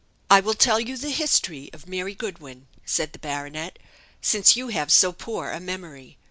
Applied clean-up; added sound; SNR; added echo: none; none; none; none.